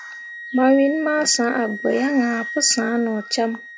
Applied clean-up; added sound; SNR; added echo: none; Wind instrument, woodwind instrument; 13 dB; none.